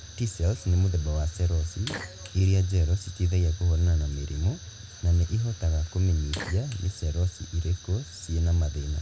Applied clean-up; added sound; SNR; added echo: none; Fire; 18 dB; none.